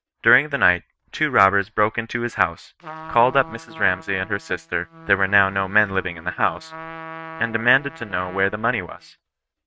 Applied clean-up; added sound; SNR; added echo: neural mask model RNNoise.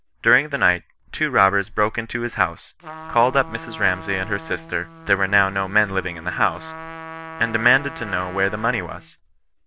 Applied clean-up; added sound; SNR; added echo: none; Trumpet; 16 dB; none.